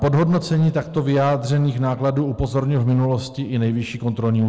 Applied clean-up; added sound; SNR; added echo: none; none; none; none.